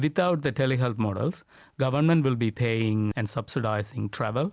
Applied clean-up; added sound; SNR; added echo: none; none; none; none.